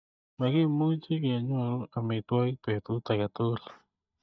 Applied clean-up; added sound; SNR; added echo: neural mask model DeepFilterNet 3.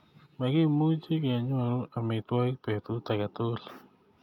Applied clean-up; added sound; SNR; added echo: none; none; none; none.